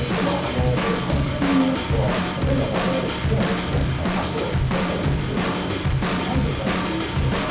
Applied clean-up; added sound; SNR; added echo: none; Drum / Drum kit; -5 dB; reverberation time 0.7 s.